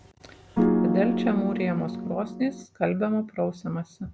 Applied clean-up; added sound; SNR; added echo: none; Piano; -3 dB; none.